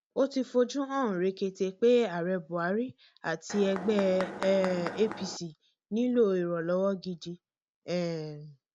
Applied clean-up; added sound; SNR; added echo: none; Mechanisms; 9 dB; none.